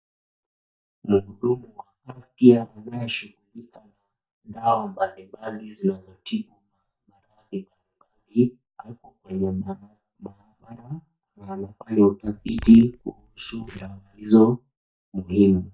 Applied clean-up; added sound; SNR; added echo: neural mask model DeepFilterNet 3.